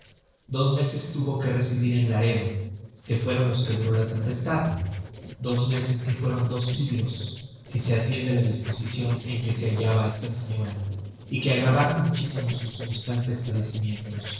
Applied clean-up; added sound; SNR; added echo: neural separator model SepFormer DNS4.